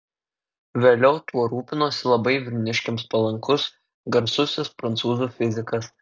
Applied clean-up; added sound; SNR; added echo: none; none; none; none.